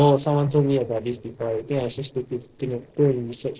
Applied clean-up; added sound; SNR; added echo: neural separator model SepFormer DNS4.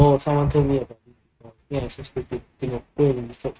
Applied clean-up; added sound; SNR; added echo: neural mask model RNNoise.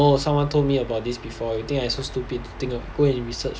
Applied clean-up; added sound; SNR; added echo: none; none; none; none.